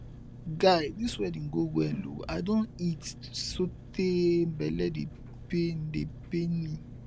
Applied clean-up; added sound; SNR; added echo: none; Engine + Whoosh, swoosh, swish; 13 dB; none.